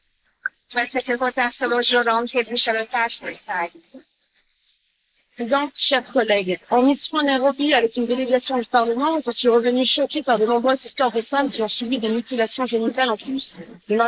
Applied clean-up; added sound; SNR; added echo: neural mask model Resemble Enhance denoiser.